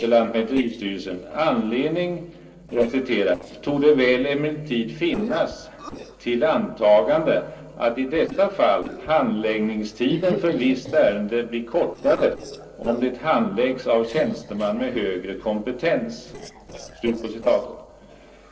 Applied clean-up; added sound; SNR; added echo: neural separator model SepFormer DNS4.